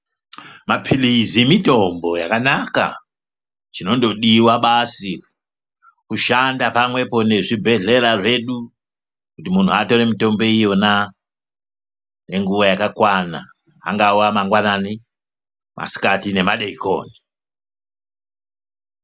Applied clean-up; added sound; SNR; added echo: none; none; none; none.